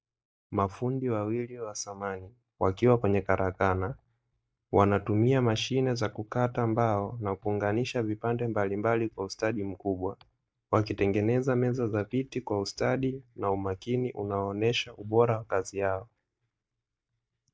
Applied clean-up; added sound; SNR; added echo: neural mask model DeepFilterNet 3.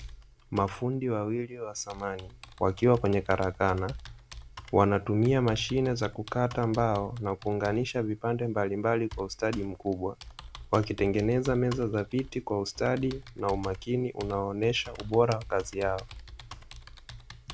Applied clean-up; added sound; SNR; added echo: none; Computer keyboard; 17 dB; none.